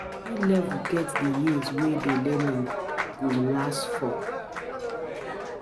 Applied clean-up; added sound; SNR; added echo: none; Applause; 4 dB; none.